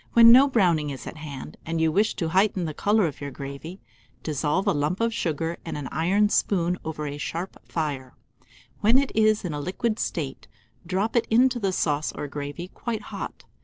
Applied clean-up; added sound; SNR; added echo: none; none; none; none.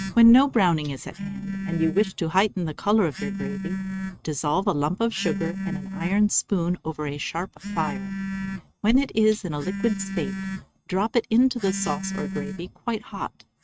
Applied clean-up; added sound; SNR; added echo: neural mask model RNNoise.